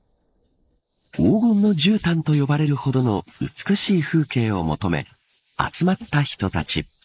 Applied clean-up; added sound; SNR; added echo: neural mask model Resemble Enhance denoiser.